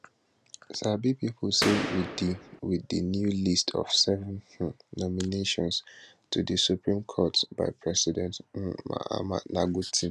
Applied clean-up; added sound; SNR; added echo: none; Boom; 4 dB; none.